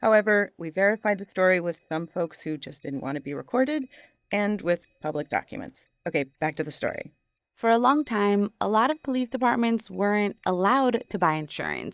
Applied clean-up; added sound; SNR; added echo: neural mask model DeepFilterNet 3.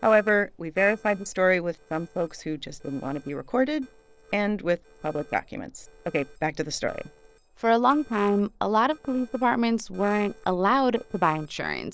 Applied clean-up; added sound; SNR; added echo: neural separator model SepFormer DNS4.